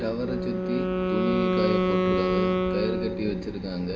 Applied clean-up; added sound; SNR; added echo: none; Wind instrument, woodwind instrument; -4 dB; reverberation time 2.1 s.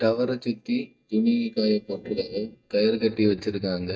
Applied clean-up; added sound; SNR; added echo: neural mask model DeepFilterNet 3.